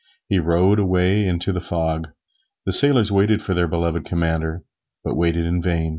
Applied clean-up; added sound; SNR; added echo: none; none; none; none.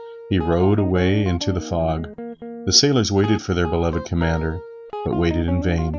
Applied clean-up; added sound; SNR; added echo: none; Guitar; 12 dB; none.